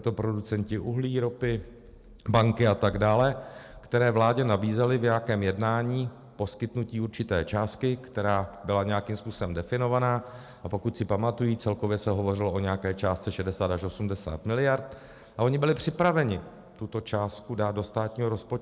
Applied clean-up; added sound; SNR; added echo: none; none; none; none.